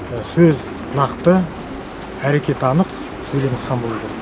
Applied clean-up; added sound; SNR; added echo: none; Crow; 15 dB; none.